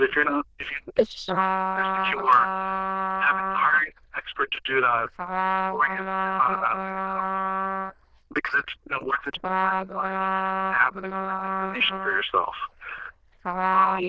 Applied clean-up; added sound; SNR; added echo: neural diffusion model UNIVERSE++.